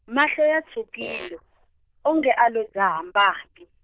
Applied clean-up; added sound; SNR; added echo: neural diffusion model UNIVERSE++.